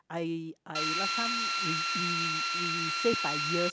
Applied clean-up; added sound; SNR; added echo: none; Drill; -5 dB; none.